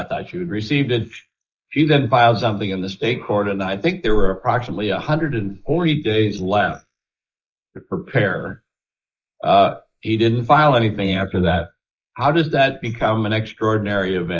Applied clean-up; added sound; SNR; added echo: neural mask model Resemble Enhance denoiser.